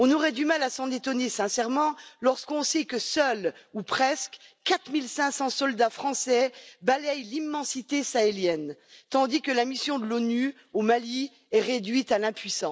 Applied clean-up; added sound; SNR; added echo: none; none; none; none.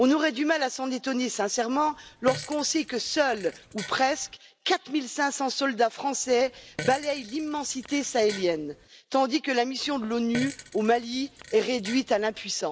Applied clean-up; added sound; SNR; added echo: none; Fart; 16 dB; none.